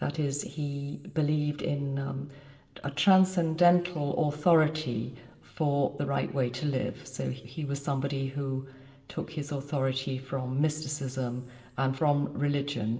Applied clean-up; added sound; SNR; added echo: none; none; none; reverberation time 0.9 s.